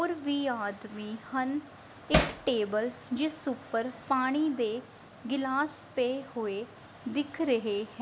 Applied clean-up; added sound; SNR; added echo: none; Hammer; -4 dB; none.